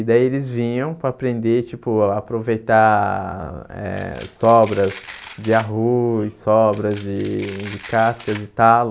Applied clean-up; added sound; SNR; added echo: none; Domestic sounds, home sounds; 18 dB; none.